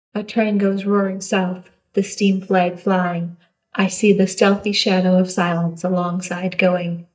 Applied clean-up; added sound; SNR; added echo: neural mask model DeepFilterNet 3.